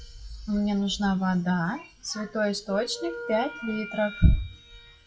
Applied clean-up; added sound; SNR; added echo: classical method WPE with log-MMSE.